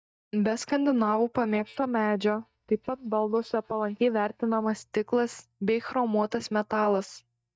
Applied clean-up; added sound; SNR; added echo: neural mask model DeepFilterNet 3.